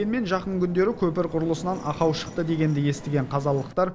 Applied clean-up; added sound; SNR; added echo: none; none; none; none.